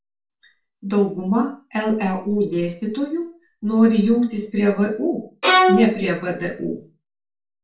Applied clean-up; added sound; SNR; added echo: none; Bowed string instrument; -5 dB; reverberation time 0.3 s.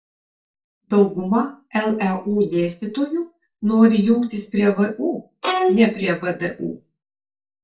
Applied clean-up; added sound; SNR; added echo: neural mask model DeepFilterNet 3.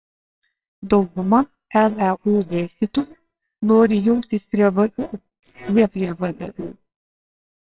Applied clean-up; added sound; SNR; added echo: neural separator model SepFormer WHAMR!.